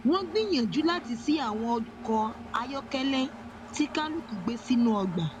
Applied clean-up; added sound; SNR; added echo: none; Engine; 14 dB; none.